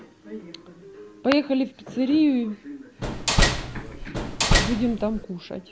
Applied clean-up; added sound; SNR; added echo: none; Slam; -3 dB; none.